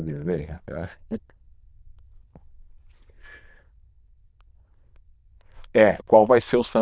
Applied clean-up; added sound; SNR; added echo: neural diffusion model UNIVERSE++.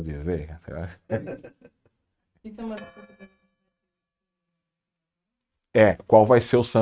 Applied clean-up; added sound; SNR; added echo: neural mask model RNNoise.